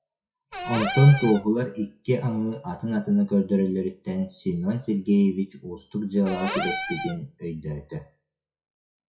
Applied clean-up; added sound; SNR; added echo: classical method WPE with log-MMSE.